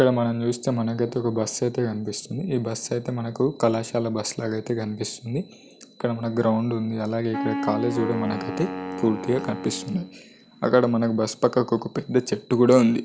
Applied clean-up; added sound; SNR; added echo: none; Wind instrument, woodwind instrument; 7 dB; none.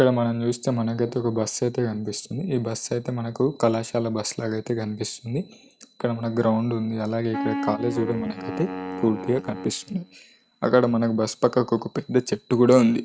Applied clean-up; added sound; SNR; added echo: neural mask model RNNoise.